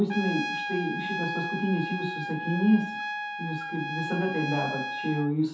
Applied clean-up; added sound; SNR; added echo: none; Trumpet; 5 dB; reverberation time 0.5 s.